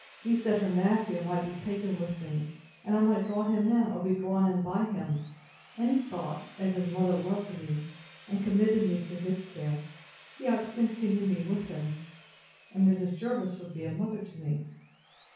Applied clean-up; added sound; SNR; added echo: none; Sawing; 19 dB; reverberation time 0.6 s.